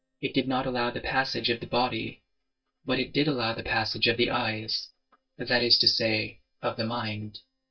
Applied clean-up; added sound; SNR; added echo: neural mask model DeepFilterNet 3.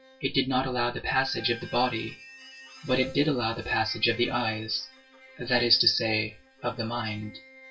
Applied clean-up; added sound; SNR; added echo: classical method WPE with log-MMSE.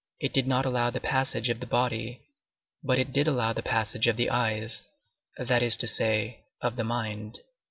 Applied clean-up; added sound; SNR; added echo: none; none; none; none.